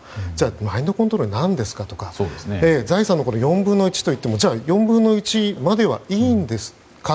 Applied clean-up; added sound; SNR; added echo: none; none; none; none.